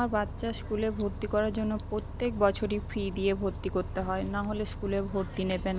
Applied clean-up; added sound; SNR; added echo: none; Bus; 8 dB; none.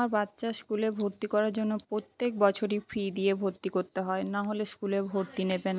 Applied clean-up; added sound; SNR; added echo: none; none; none; none.